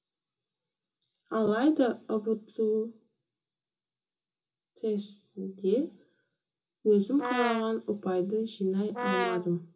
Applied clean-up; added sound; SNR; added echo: none; Brass instrument; 3 dB; reverberation time 0.2 s.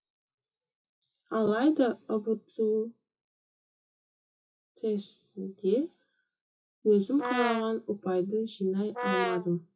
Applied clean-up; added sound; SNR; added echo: classical method WPE with log-MMSE.